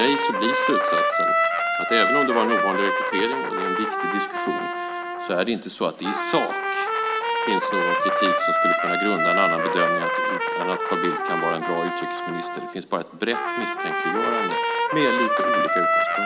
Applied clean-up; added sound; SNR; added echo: none; Trumpet; -4 dB; none.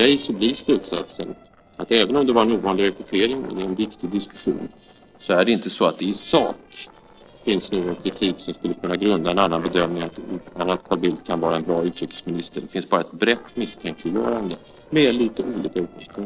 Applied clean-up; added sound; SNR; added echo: neural separator model SepFormer DNS4.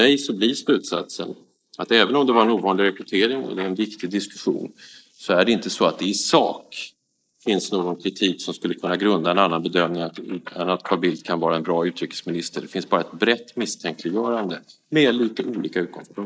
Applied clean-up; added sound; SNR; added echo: neural mask model Resemble Enhance denoiser.